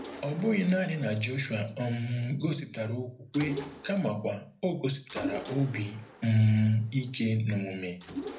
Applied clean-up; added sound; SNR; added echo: none; Mechanisms; 14 dB; reverberation time 0.3 s.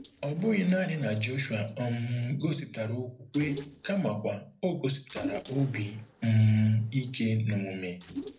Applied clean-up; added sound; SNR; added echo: neural separator model SepFormer DNS4.